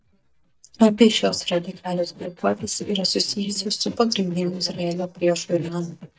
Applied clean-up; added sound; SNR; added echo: neural mask model DeepFilterNet 3.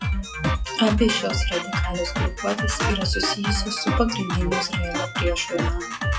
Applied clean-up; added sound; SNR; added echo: classical method WPE with log-MMSE.